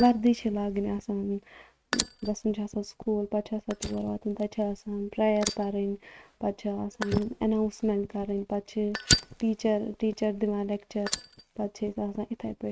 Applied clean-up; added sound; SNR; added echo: neural mask model RNNoise.